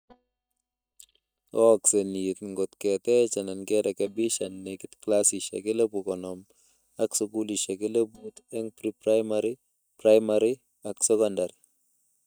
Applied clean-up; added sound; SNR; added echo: neural mask model DeepFilterNet 3.